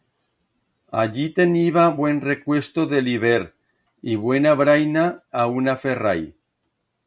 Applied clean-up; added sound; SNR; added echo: none; none; none; none.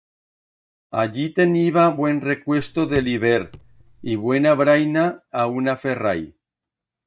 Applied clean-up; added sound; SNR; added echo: neural mask model DeepFilterNet 3.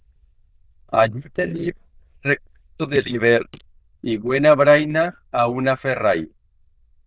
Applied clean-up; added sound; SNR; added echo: neural diffusion model UNIVERSE++.